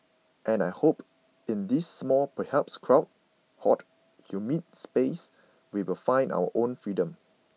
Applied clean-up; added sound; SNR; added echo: none; none; none; none.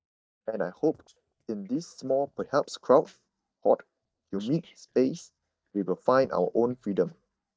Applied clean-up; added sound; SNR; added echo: neural mask model DeepFilterNet 3.